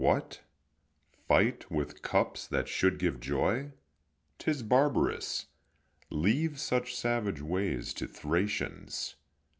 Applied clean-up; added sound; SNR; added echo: none; none; none; none.